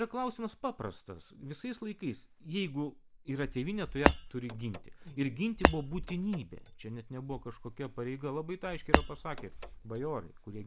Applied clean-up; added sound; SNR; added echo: none; Shatter; -5 dB; none.